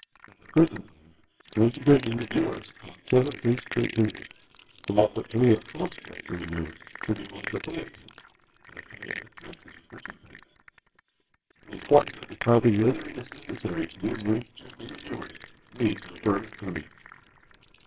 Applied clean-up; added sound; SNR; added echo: neural separator model SepFormer WHAMR!.